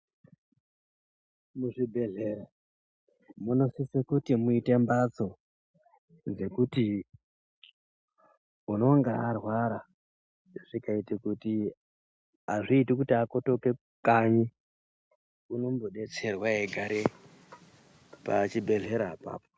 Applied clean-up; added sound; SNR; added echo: none; none; none; none.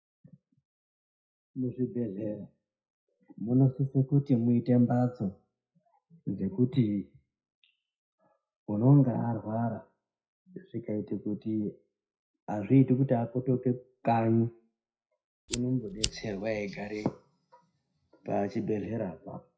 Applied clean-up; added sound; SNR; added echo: classical method WPE with log-MMSE.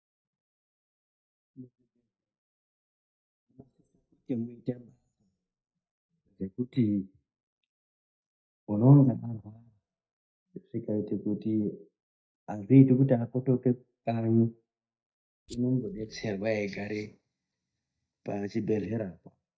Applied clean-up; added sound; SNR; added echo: neural mask model DeepFilterNet 3.